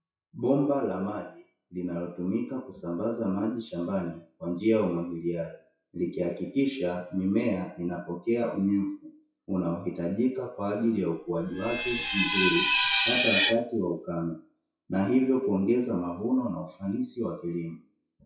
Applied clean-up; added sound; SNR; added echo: classical method WPE with log-MMSE.